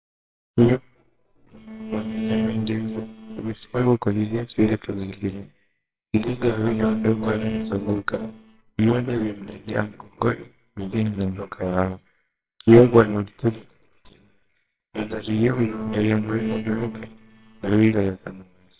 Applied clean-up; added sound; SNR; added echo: neural separator model SepFormer WHAMR!.